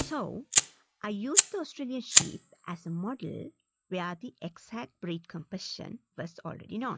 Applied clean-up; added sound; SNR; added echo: classical method log-MMSE.